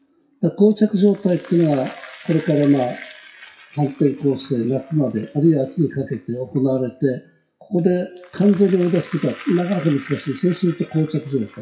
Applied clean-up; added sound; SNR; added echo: classical method WPE with log-MMSE.